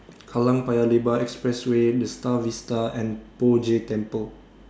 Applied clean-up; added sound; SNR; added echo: none; none; none; none.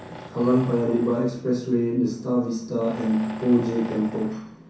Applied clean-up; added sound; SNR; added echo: none; Tools; 17 dB; reverberation time 0.6 s.